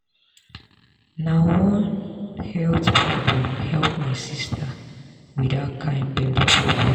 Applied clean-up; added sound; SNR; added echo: none; none; none; reverberation time 2.3 s.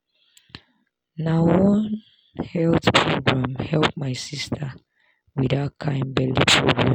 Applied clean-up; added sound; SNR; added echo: none; none; none; none.